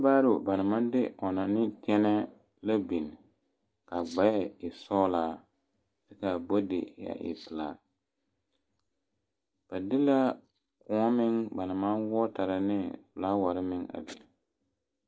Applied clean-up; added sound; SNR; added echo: neural mask model DeepFilterNet 3.